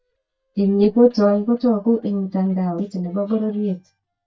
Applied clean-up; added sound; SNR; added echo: neural mask model DeepFilterNet 3.